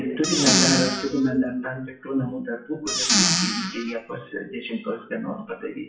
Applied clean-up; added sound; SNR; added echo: classical method WPE with log-MMSE.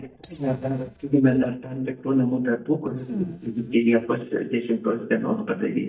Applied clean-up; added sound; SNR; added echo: neural mask model DeepFilterNet 3.